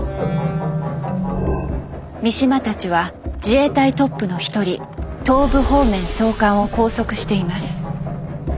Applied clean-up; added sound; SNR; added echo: none; none; none; none.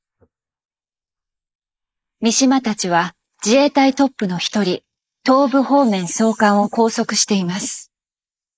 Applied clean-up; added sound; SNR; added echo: neural mask model Resemble Enhance denoiser.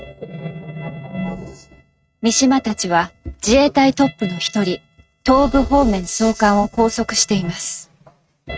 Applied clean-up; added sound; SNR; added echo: neural mask model RNNoise.